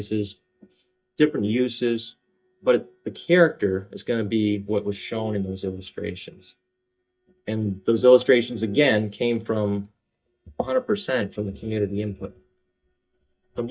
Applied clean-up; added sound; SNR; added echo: neural mask model DeepFilterNet 3.